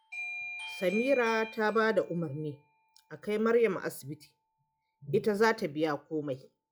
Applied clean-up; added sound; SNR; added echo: classical method log-MMSE.